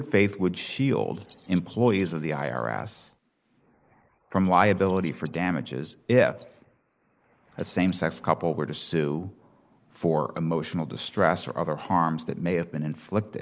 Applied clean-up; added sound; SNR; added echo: neural mask model Resemble Enhance denoiser.